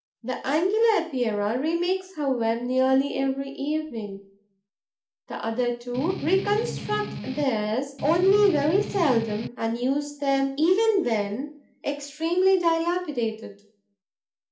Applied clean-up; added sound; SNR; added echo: none; Strum; 8 dB; reverberation time 0.4 s.